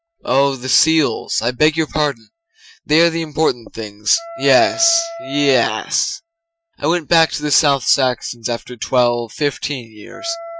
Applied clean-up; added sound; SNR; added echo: classical method Wiener filter.